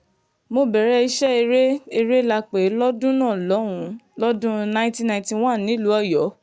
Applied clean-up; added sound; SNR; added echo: none; none; none; none.